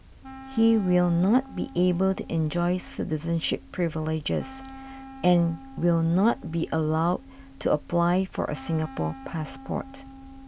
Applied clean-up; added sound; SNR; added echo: none; Wind instrument, woodwind instrument; 18 dB; none.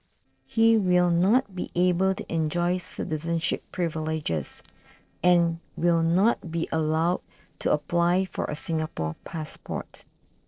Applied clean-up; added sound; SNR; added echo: neural separator model SepFormer DNS4.